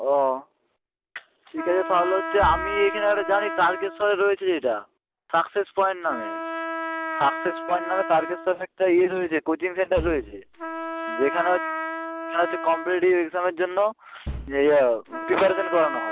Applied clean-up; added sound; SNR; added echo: none; Trumpet + Bass drum; 9 dB; none.